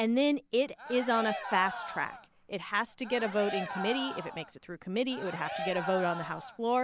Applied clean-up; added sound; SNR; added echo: none; Cheering; 8 dB; none.